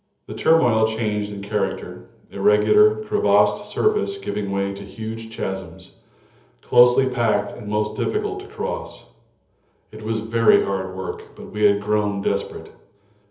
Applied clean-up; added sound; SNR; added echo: none; none; none; reverberation time 0.7 s.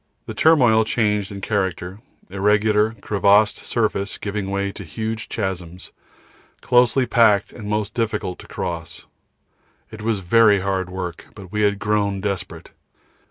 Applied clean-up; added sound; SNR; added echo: none; none; none; none.